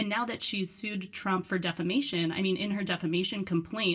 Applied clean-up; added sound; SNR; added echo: none; none; none; reverberation time 0.2 s.